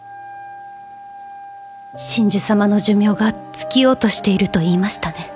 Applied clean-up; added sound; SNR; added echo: none; Wind instrument, woodwind instrument; 18 dB; none.